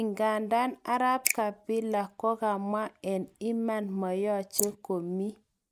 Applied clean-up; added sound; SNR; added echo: neural mask model Resemble Enhance denoiser.